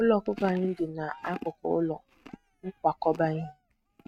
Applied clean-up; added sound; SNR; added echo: neural mask model RNNoise.